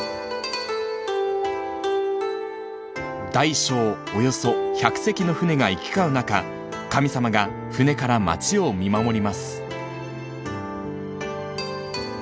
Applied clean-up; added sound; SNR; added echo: none; none; none; none.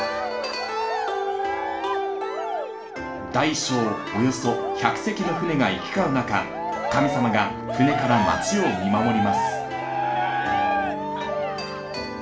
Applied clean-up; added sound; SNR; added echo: none; Cheering; 3 dB; reverberation time 0.5 s.